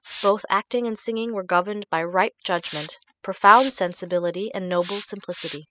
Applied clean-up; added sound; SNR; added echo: classical method spectral subtraction.